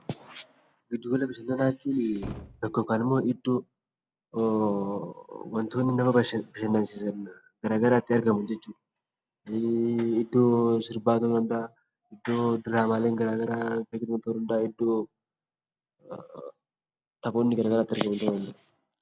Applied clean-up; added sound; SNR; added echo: none; Slam; 15 dB; none.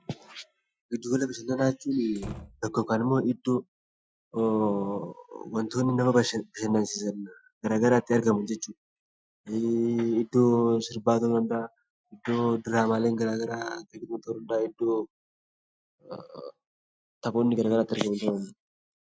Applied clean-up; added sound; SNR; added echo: classical method Wiener filter.